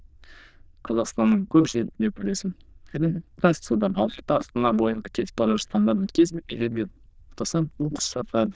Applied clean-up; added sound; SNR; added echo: neural diffusion model UNIVERSE++.